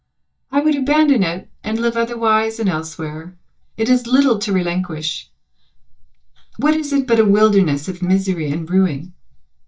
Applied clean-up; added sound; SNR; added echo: neural mask model DeepFilterNet 3.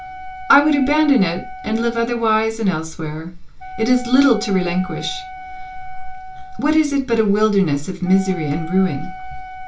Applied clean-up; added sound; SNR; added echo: none; Wind instrument, woodwind instrument; 16 dB; reverberation time 0.2 s.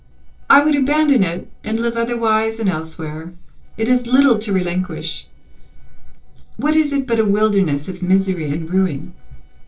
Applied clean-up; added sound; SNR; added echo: neural separator model SepFormer DNS4.